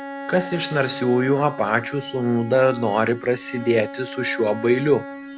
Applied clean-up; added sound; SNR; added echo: none; Bowed string instrument; 13 dB; none.